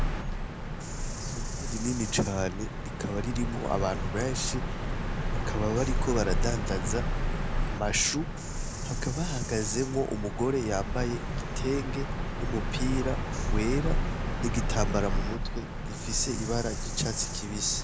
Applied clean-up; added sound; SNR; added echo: none; Bird vocalization, bird call, bird song; -2 dB; none.